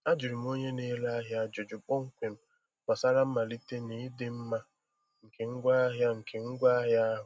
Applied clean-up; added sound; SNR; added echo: none; none; none; none.